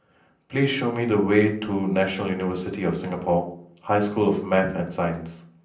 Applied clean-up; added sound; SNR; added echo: none; none; none; reverberation time 0.6 s.